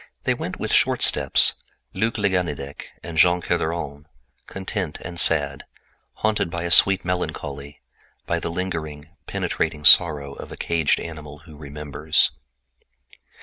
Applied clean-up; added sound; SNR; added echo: none; none; none; none.